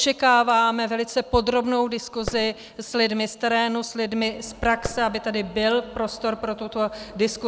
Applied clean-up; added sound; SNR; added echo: none; Fireworks; 18 dB; none.